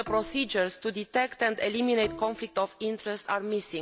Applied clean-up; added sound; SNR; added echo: none; Bowed string instrument; 17 dB; none.